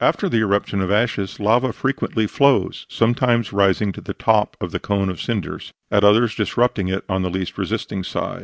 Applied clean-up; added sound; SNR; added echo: none; none; none; none.